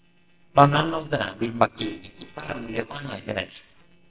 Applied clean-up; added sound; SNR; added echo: neural separator model SepFormer WHAMR!.